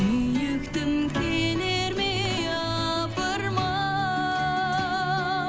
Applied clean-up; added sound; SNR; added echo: none; Boom; 16 dB; none.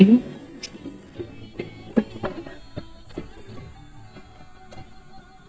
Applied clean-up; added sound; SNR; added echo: neural mask model DeepFilterNet 3.